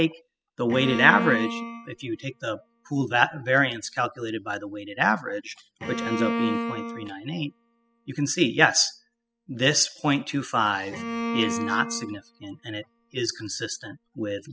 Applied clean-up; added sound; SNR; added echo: classical method spectral subtraction.